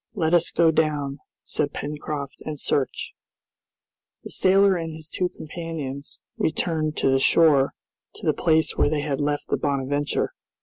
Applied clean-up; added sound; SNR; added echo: none; none; none; none.